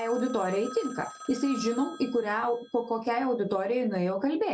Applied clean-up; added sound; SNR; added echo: none; Telephone; 18 dB; none.